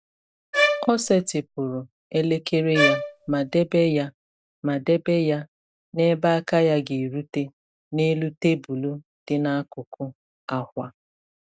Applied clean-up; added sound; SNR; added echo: none; Bowed string instrument; 2 dB; none.